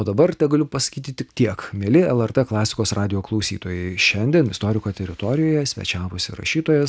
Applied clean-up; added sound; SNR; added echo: none; none; none; none.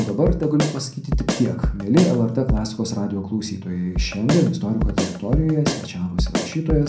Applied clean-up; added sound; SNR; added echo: none; Drum kit; 4 dB; reverberation time 0.6 s.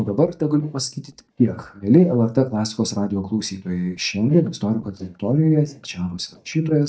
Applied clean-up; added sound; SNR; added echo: neural mask model DeepFilterNet 3.